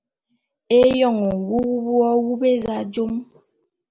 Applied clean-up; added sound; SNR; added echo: none; none; none; none.